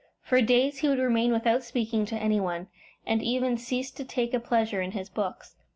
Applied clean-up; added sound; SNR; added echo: none; none; none; none.